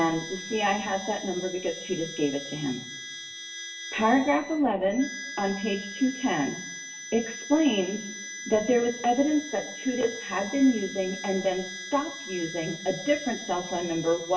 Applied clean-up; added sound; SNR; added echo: none; Harmonica; 11 dB; reverberation time 0.7 s.